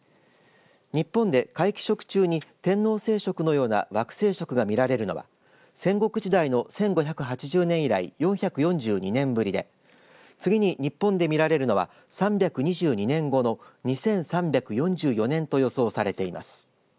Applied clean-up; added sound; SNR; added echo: none; none; none; none.